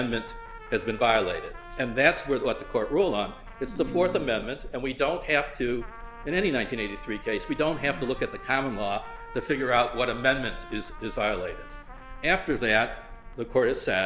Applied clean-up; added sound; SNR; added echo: none; Trumpet; 19 dB; none.